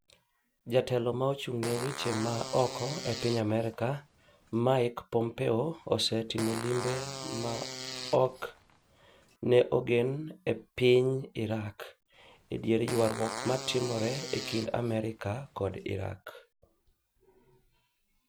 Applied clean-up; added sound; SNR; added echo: none; Fart; 10 dB; none.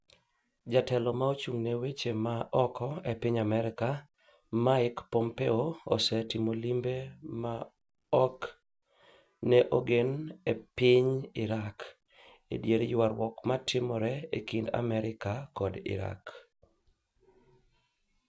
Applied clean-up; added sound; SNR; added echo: none; none; none; none.